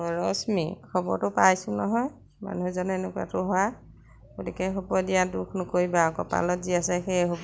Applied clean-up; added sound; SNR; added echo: none; none; none; none.